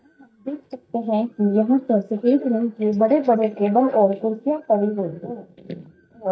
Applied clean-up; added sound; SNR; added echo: neural mask model DeepFilterNet 3.